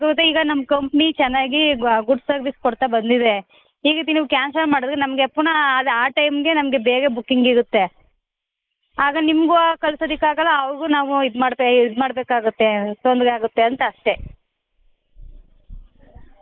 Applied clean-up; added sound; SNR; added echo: neural mask model Resemble Enhance denoiser.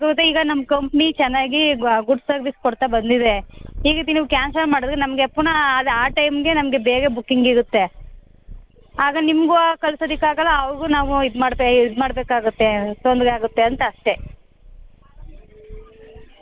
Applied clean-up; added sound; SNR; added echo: none; Purr; 17 dB; none.